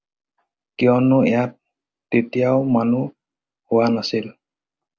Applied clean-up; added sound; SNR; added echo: none; none; none; none.